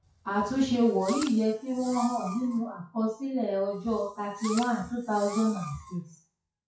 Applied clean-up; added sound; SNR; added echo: classical method WPE with log-MMSE.